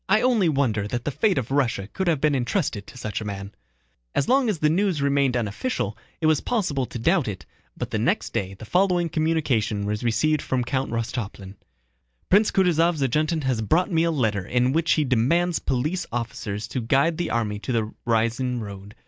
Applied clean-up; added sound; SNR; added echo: none; none; none; none.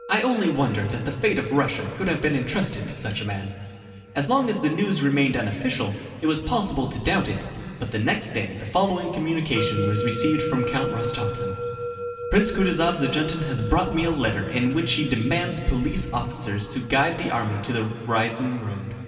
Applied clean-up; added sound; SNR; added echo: none; Musical instrument; 11 dB; reverberation time 2.5 s.